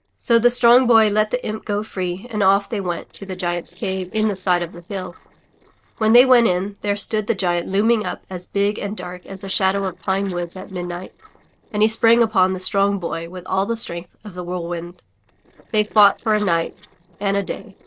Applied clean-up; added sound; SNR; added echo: neural separator model SepFormer DNS4.